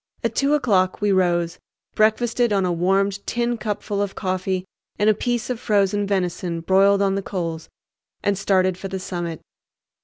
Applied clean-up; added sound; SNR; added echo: none; none; none; none.